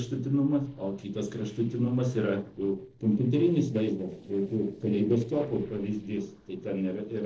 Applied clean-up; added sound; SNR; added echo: neural separator model SepFormer DNS4.